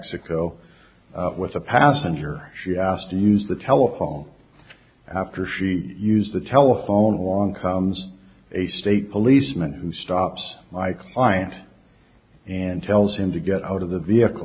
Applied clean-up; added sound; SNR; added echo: none; none; none; none.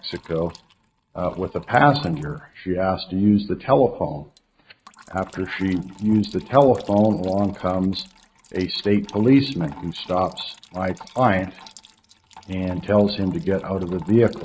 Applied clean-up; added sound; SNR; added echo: neural mask model RNNoise.